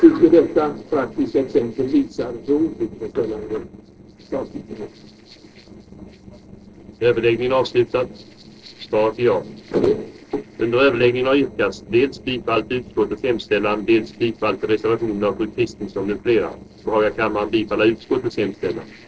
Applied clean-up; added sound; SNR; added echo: neural separator model SepFormer DNS4.